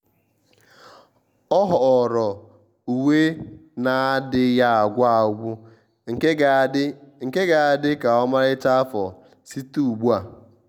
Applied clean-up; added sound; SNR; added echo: none; none; none; none.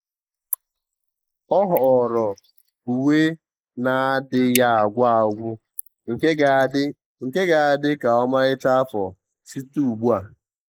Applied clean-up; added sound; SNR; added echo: neural mask model Resemble Enhance denoiser.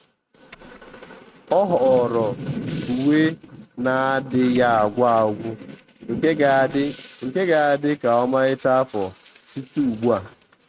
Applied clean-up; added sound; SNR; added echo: neural mask model RNNoise.